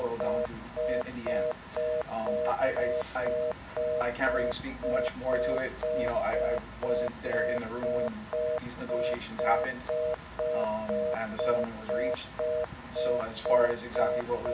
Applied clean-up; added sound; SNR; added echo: none; Telephone; -2 dB; reverberation time 0.4 s.